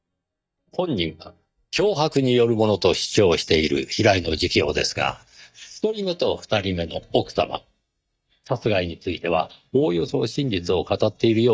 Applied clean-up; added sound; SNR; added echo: neural mask model DeepFilterNet 3.